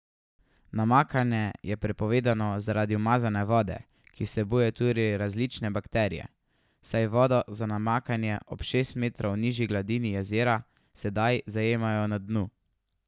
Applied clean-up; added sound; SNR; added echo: none; none; none; none.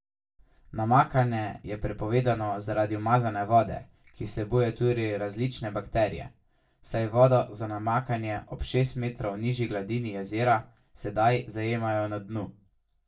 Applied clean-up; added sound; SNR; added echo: none; none; none; reverberation time 0.2 s.